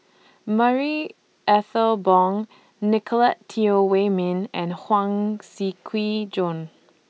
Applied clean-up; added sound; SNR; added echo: none; none; none; none.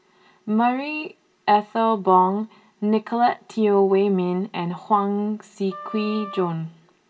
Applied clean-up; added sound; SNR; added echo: none; Wind instrument, woodwind instrument; 16 dB; reverberation time 0.2 s.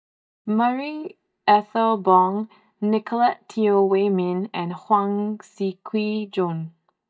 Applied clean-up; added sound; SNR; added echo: neural mask model DeepFilterNet 3.